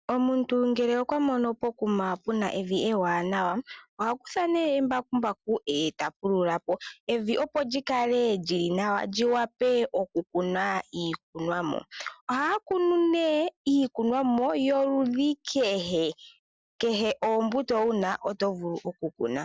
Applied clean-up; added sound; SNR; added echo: none; none; none; none.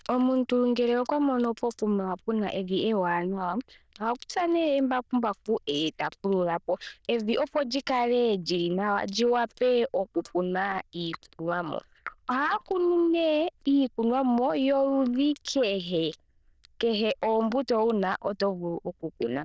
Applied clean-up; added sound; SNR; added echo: neural diffusion model UNIVERSE++.